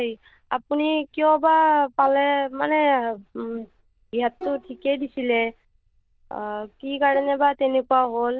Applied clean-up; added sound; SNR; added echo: neural diffusion model UNIVERSE++.